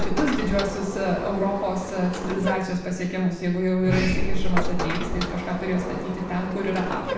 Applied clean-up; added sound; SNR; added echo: none; Sliding door; 1 dB; reverberation time 0.8 s.